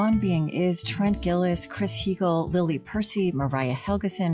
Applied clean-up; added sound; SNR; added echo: classical method log-MMSE.